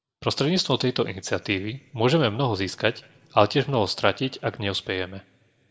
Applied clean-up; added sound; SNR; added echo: none; none; none; reverberation time 0.6 s.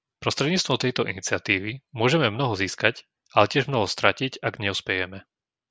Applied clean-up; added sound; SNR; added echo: none; none; none; none.